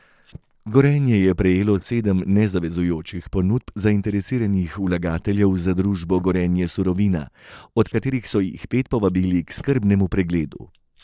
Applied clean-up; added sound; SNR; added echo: neural separator model SepFormer DNS4.